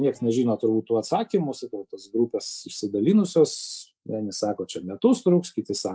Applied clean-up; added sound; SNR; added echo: neural mask model DeepFilterNet 3.